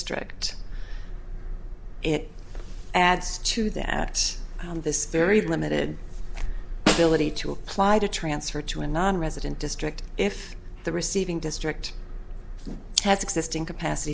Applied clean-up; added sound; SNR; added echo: none; Snare drum; 5 dB; none.